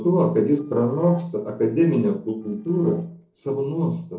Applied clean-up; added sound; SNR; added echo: neural separator model SepFormer DNS4.